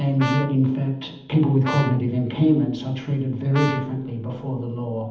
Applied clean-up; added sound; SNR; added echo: none; Brass instrument; 11 dB; reverberation time 0.8 s.